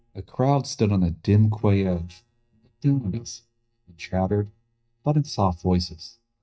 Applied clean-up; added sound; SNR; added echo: neural mask model DeepFilterNet 3.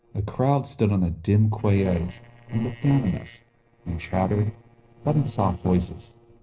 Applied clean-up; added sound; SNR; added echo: neural separator model SepFormer DNS4.